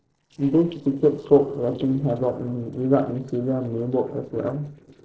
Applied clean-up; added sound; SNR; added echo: neural separator model SepFormer DNS4.